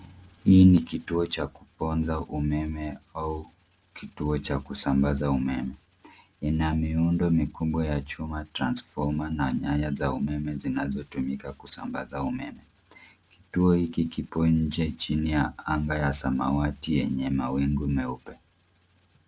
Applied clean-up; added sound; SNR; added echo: none; none; none; none.